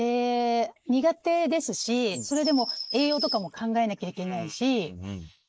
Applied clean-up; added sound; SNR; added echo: neural mask model Resemble Enhance denoiser.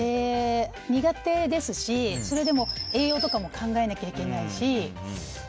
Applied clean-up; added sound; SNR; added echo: none; Bird vocalization, bird call, bird song; 9 dB; none.